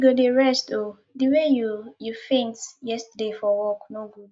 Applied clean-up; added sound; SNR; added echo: none; none; none; none.